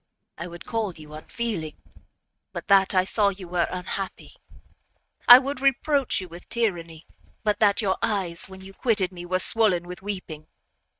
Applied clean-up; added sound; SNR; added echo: neural mask model RNNoise.